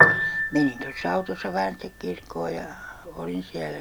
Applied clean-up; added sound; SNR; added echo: none; Piano; -2 dB; none.